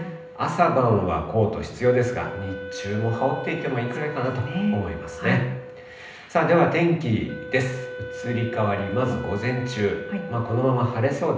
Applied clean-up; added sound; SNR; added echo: none; Wind instrument, woodwind instrument; 13 dB; reverberation time 0.8 s.